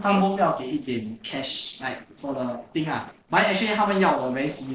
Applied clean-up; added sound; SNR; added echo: neural separator model SepFormer DNS4.